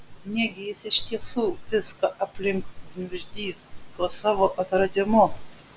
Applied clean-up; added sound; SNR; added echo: none; none; none; none.